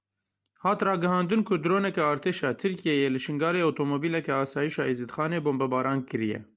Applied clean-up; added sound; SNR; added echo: none; none; none; none.